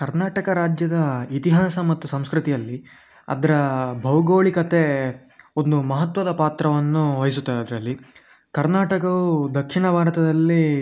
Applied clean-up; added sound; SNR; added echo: none; none; none; none.